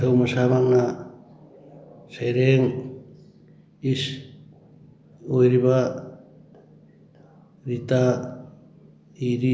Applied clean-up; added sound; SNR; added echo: none; none; none; none.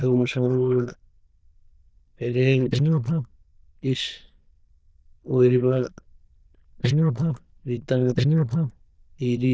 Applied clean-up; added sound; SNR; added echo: neural diffusion model UNIVERSE++.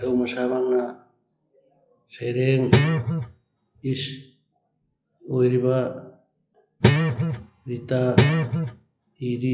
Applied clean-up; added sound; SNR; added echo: classical method log-MMSE.